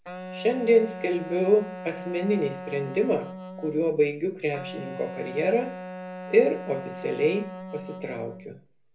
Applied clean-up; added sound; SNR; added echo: none; Wind instrument, woodwind instrument; 12 dB; reverberation time 0.3 s.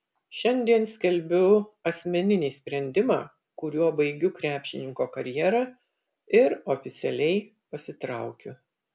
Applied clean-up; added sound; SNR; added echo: none; none; none; none.